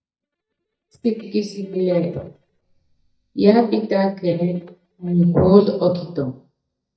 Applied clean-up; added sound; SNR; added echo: neural mask model DeepFilterNet 3.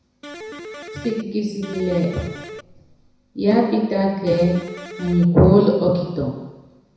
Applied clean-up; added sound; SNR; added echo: none; Electric guitar; 14 dB; reverberation time 1.0 s.